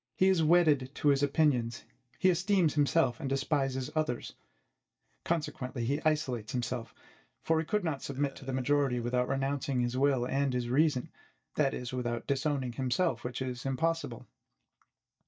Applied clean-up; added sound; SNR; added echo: neural mask model DeepFilterNet 3.